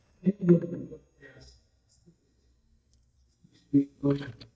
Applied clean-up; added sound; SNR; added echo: neural mask model DeepFilterNet 3.